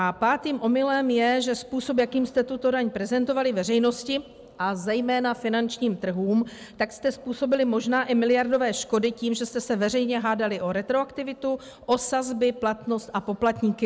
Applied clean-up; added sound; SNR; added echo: none; none; none; none.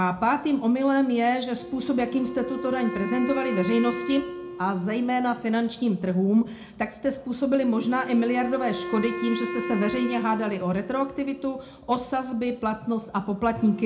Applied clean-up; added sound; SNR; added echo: none; Wind instrument, woodwind instrument; 11 dB; reverberation time 0.3 s.